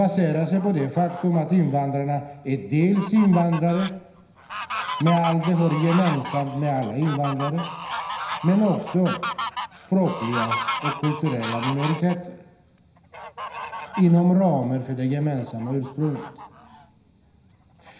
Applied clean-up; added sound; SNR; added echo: none; Fowl; 11 dB; reverberation time 0.9 s.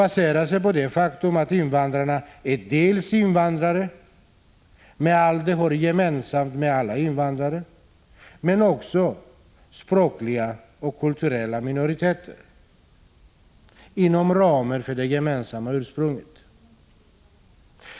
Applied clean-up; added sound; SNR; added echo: none; none; none; none.